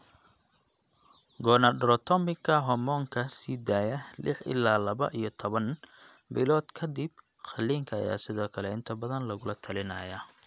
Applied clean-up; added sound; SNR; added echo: none; none; none; none.